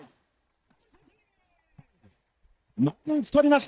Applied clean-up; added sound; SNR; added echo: neural mask model DeepFilterNet 3.